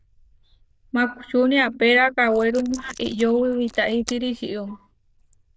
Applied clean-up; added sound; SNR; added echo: neural diffusion model UNIVERSE++.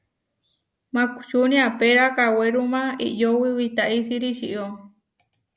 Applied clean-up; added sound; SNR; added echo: none; none; none; none.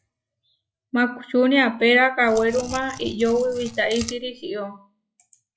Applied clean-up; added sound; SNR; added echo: classical method log-MMSE.